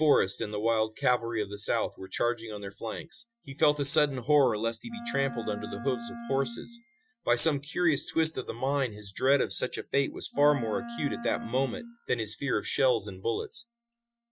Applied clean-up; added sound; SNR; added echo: classical method Wiener filter.